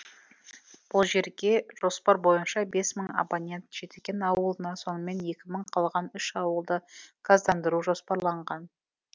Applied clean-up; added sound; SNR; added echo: none; none; none; none.